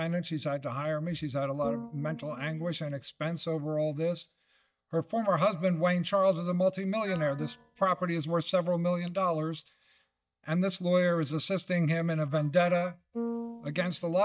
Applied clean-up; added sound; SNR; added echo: neural mask model DeepFilterNet 3.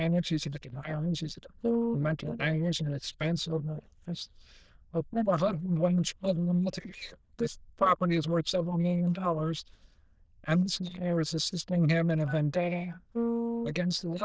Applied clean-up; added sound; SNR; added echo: neural diffusion model UNIVERSE++.